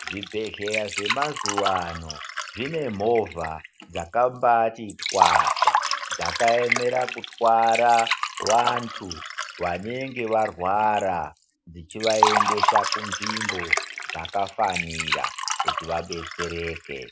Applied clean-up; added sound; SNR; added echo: none; Liquid; 2 dB; none.